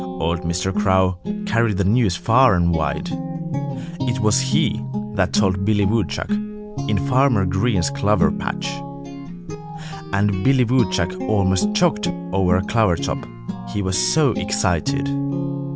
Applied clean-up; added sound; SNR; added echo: none; Guitar; 5 dB; none.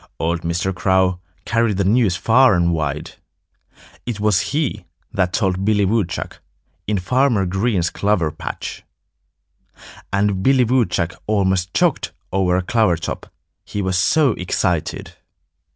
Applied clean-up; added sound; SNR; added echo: none; none; none; none.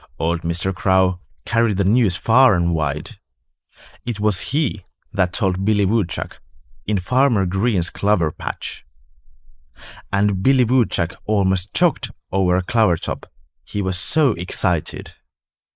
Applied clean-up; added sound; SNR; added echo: neural mask model Resemble Enhance denoiser.